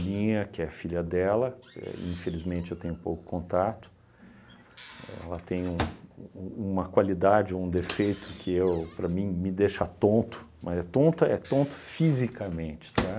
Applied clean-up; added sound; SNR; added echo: none; Microwave oven; 14 dB; none.